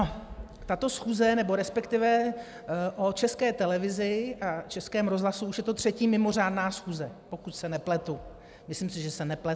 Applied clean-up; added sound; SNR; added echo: none; none; none; none.